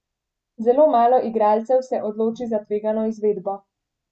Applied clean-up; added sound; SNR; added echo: none; none; none; none.